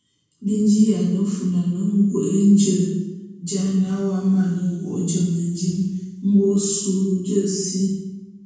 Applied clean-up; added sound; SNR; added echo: none; none; none; reverberation time 1.2 s.